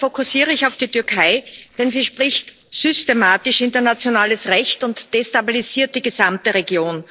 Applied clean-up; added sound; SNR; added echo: neural separator model SepFormer DNS4.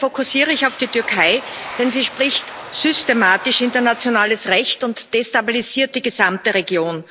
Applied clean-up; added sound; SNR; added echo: none; Domestic sounds, home sounds; 17 dB; none.